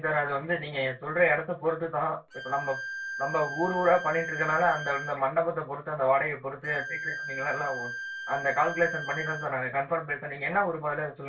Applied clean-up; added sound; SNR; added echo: none; Bowed string instrument; 9 dB; reverberation time 0.2 s.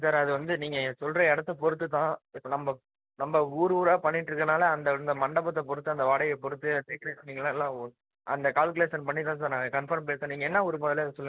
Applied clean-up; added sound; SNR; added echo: none; none; none; none.